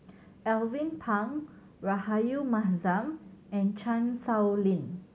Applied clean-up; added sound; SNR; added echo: none; none; none; none.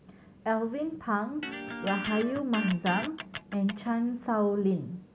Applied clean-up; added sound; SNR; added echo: none; Electric guitar; 8 dB; none.